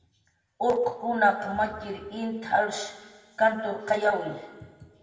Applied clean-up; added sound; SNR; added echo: none; none; none; reverberation time 1.6 s.